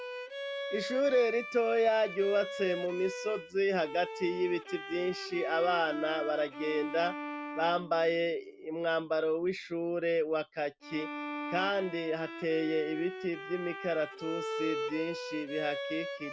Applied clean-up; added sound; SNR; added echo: none; Bowed string instrument; 9 dB; none.